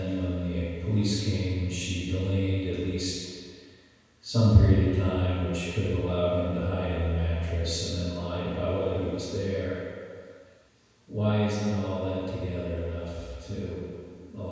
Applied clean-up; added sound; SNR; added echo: none; none; none; reverberation time 1.9 s.